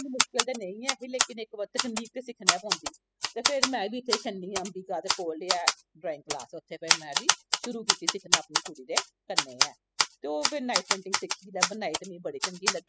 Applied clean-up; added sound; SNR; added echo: classical method spectral subtraction.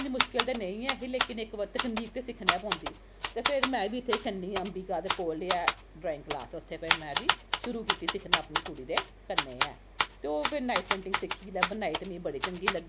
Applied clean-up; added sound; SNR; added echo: none; Typewriter; -5 dB; none.